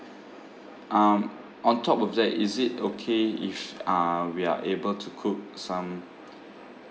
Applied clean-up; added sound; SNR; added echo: none; none; none; reverberation time 2.4 s.